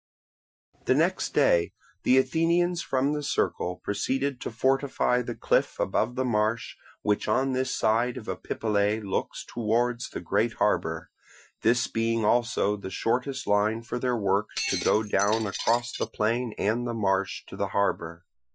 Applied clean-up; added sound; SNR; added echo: classical method Wiener filter.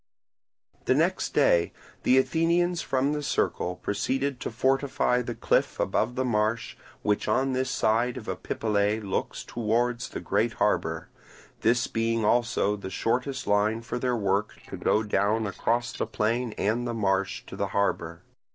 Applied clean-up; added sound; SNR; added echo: neural separator model SepFormer DNS4.